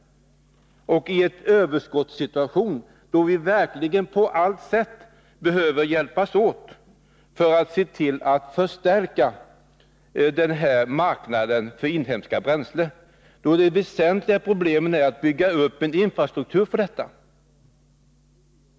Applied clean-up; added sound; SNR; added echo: none; none; none; none.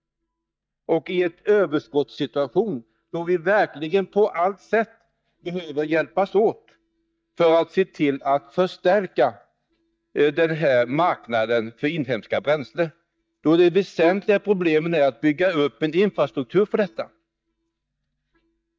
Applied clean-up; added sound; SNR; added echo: neural mask model DeepFilterNet 3.